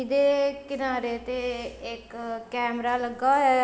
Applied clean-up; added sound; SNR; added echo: none; none; none; none.